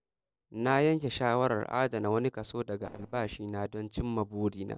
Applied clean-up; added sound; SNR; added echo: neural separator model SepFormer DNS4.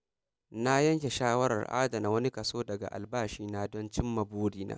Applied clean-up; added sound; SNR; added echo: none; none; none; none.